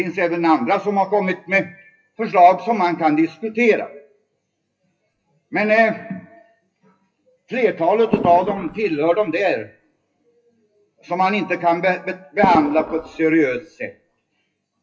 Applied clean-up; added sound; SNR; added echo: classical method WPE with log-MMSE.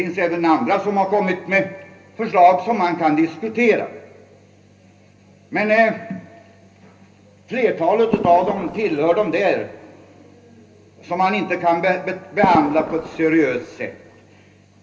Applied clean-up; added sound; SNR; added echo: none; Fireworks; 9 dB; reverberation time 0.3 s.